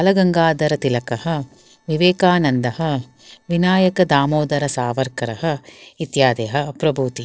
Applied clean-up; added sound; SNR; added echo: neural separator model SepFormer DNS4.